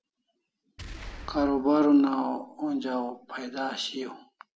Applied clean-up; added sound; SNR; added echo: none; Boom; 18 dB; none.